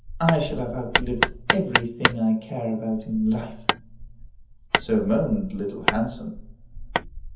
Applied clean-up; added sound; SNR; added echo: none; Hammer; 2 dB; reverberation time 0.7 s.